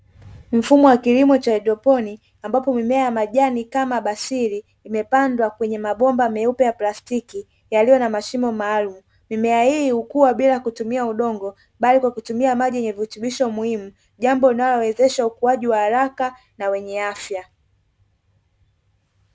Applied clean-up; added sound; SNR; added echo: none; none; none; none.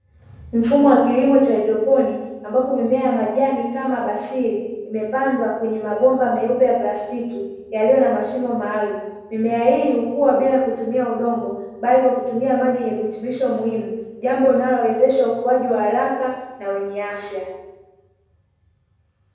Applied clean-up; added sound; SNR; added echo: none; none; none; reverberation time 1.1 s.